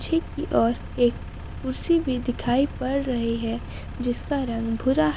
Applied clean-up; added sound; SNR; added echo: none; Engine; 10 dB; none.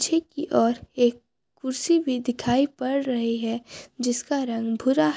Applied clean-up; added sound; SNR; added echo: none; none; none; none.